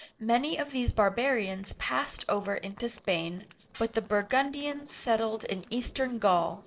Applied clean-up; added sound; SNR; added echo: neural separator model SepFormer DNS4.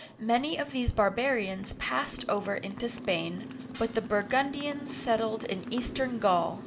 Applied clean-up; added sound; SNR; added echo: none; Motorcycle; 12 dB; reverberation time 0.4 s.